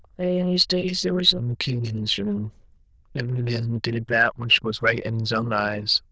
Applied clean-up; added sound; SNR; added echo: neural diffusion model UNIVERSE++.